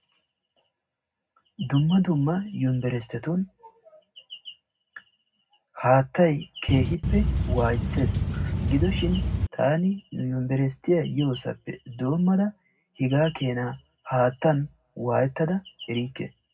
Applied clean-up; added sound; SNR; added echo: none; Boat, Water vehicle; -1 dB; reverberation time 0.3 s.